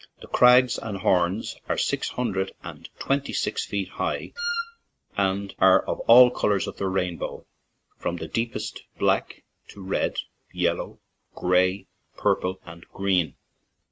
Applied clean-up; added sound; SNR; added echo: neural mask model RNNoise.